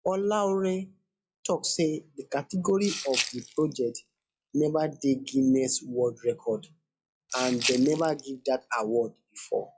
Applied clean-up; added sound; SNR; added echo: classical method log-MMSE.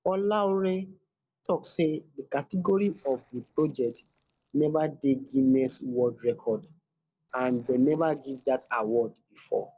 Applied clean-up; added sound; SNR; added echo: neural separator model SepFormer DNS4.